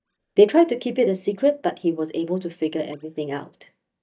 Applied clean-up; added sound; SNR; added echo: neural mask model DeepFilterNet 3.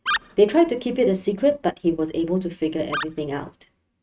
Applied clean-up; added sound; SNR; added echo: neural mask model RNNoise.